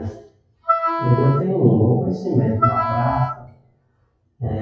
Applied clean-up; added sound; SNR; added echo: classical method WPE with log-MMSE.